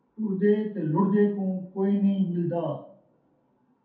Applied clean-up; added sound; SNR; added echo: none; none; none; reverberation time 0.5 s.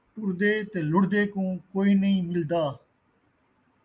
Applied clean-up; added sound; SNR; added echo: none; none; none; none.